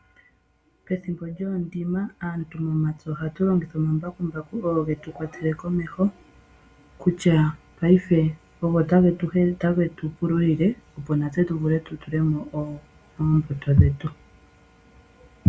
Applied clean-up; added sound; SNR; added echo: none; none; none; none.